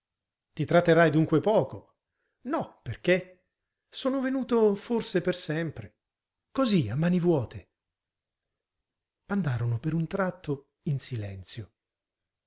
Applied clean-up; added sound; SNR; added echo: none; none; none; none.